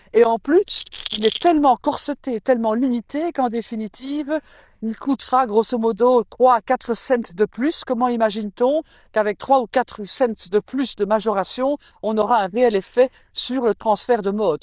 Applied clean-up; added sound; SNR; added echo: neural diffusion model UNIVERSE++.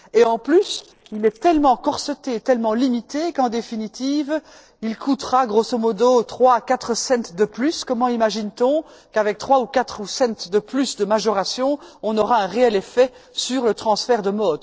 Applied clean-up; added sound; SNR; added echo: neural separator model SepFormer DNS4.